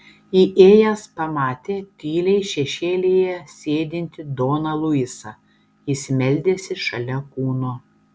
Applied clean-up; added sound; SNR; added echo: none; none; none; none.